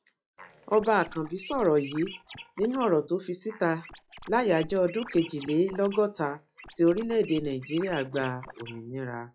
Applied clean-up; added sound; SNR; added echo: classical method log-MMSE.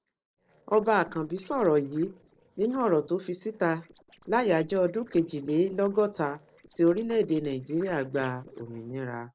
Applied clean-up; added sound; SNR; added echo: neural separator model SepFormer DNS4.